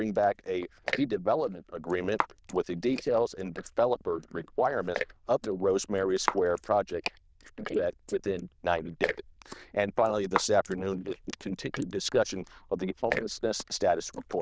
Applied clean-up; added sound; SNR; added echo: neural diffusion model UNIVERSE++.